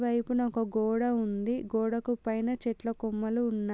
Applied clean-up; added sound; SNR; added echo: none; none; none; none.